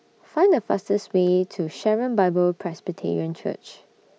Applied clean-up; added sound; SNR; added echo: none; none; none; none.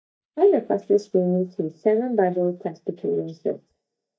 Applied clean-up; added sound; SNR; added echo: neural mask model DeepFilterNet 3.